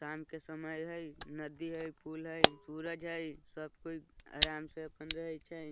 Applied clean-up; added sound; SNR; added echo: none; Camera; -3 dB; none.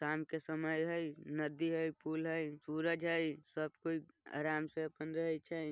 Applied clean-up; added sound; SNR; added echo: none; none; none; none.